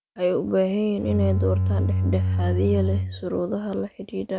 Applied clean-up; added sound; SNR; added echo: none; Bowed string instrument; -2 dB; none.